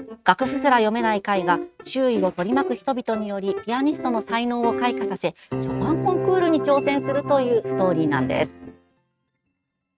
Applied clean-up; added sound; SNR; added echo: neural mask model RNNoise.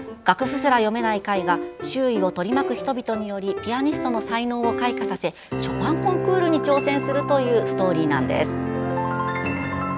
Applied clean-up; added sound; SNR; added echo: none; none; none; none.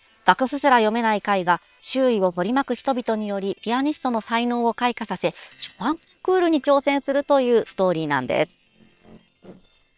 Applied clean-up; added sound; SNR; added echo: neural separator model SepFormer WHAM!.